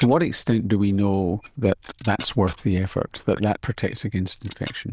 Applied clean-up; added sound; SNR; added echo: neural diffusion model UNIVERSE++.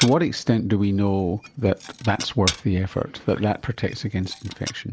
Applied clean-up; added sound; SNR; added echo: none; Glass; 12 dB; none.